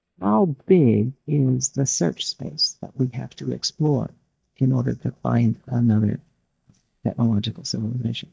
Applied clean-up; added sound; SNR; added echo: neural mask model DeepFilterNet 3.